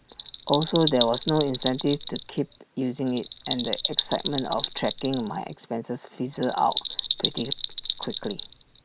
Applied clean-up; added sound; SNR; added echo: none; Bell; 4 dB; none.